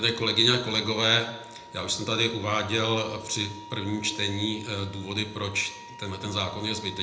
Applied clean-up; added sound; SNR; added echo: none; Wind instrument, woodwind instrument; 17 dB; reverberation time 0.7 s.